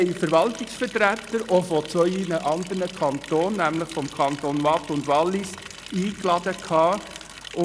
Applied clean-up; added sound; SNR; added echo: none; Liquid; 17 dB; none.